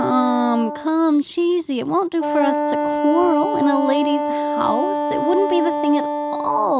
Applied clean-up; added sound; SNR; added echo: none; Wind instrument, woodwind instrument; 3 dB; none.